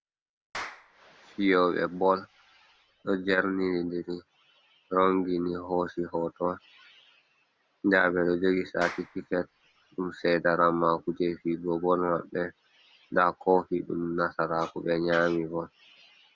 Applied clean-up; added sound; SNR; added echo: none; Clapping; 19 dB; none.